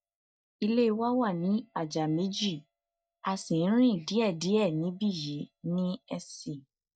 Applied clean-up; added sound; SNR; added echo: neural mask model DeepFilterNet 3.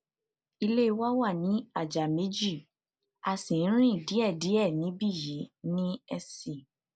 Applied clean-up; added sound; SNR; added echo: none; none; none; none.